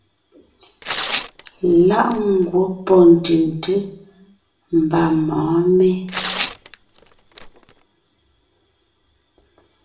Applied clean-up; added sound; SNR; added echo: none; Tearing; 8 dB; reverberation time 0.5 s.